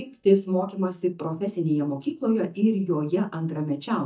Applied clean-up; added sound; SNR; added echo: neural mask model DeepFilterNet 3.